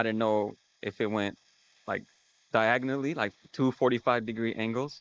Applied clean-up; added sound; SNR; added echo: neural mask model Resemble Enhance denoiser.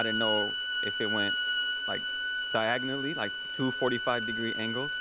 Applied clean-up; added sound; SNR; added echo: none; Bowed string instrument; -1 dB; none.